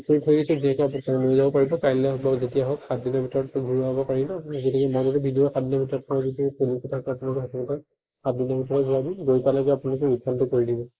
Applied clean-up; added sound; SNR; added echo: neural mask model Resemble Enhance denoiser.